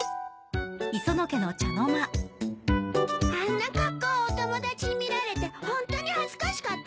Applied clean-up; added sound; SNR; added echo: none; none; none; none.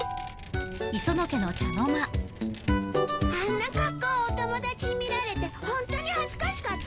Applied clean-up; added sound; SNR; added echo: none; Vehicle; 13 dB; none.